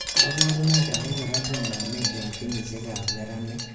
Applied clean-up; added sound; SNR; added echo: none; Wind chime; 0 dB; reverberation time 1.1 s.